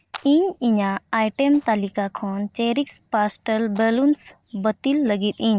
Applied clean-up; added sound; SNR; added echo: neural separator model SepFormer DNS4.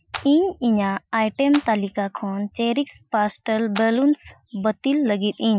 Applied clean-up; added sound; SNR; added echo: classical method Wiener filter.